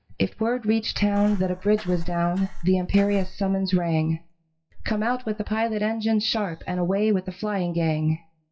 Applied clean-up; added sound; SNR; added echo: classical method WPE with log-MMSE.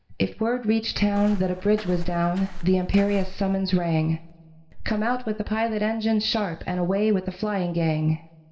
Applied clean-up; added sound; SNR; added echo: none; Walk, footsteps; 7 dB; reverberation time 1.5 s.